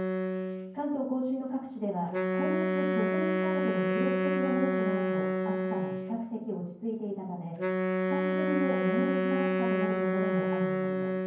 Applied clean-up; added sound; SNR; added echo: none; Wind instrument, woodwind instrument; -5 dB; reverberation time 0.9 s.